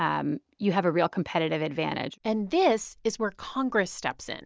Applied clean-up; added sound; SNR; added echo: none; none; none; none.